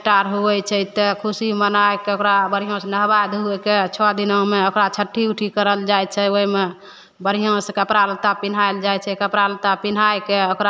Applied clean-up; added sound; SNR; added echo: none; none; none; none.